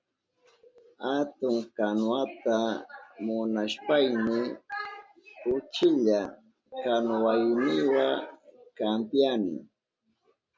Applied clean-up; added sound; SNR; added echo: none; none; none; none.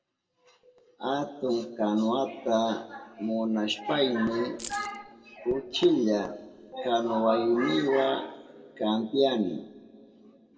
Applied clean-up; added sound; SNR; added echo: none; Keys jangling; 13 dB; reverberation time 1.4 s.